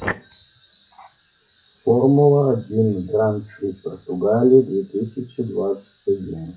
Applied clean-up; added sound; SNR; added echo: classical method WPE with log-MMSE.